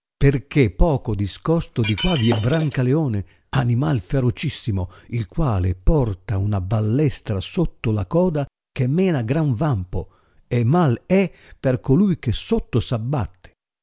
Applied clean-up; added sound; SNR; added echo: none; Shatter; 8 dB; none.